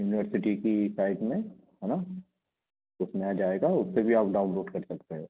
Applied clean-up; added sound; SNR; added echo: none; none; none; none.